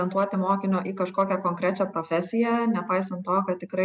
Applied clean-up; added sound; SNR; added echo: none; none; none; none.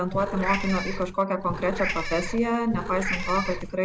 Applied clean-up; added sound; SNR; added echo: none; Meow / Purr; 5 dB; none.